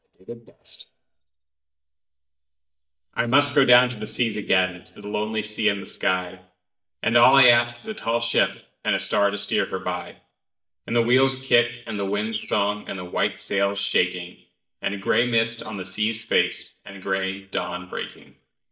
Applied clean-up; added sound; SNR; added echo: neural mask model DeepFilterNet 3.